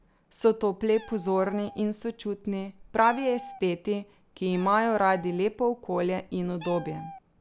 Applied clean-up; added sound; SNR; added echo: none; Meow; 19 dB; none.